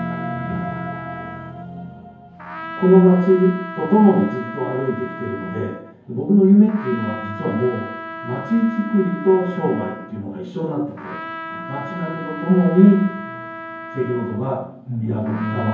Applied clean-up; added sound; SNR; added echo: none; Trumpet; 14 dB; reverberation time 0.9 s.